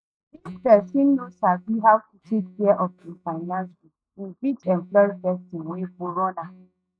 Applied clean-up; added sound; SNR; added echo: neural mask model DeepFilterNet 3.